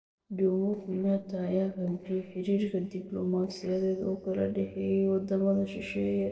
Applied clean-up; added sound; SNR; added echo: neural separator model SepFormer DNS4.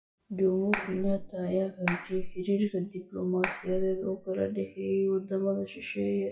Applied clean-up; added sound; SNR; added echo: classical method WPE with log-MMSE.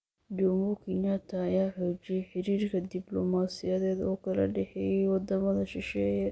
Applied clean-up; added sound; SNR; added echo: none; none; none; none.